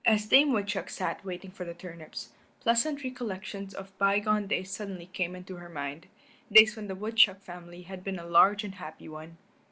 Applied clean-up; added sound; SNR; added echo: none; none; none; none.